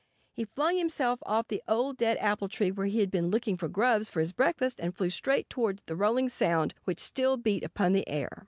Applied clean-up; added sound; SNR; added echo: none; none; none; none.